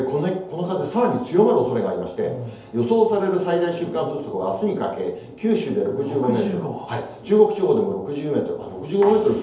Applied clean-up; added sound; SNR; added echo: none; none; none; reverberation time 2.2 s.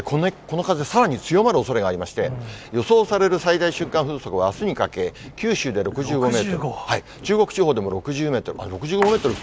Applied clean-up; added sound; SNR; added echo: none; none; none; none.